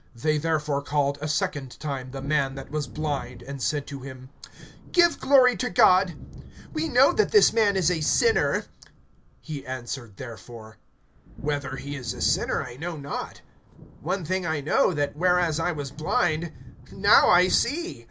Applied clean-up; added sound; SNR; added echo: none; Thunder / Wind; 16 dB; none.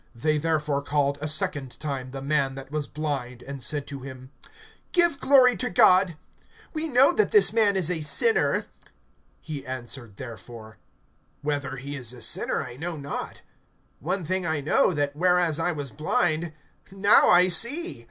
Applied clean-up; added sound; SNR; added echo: none; none; none; none.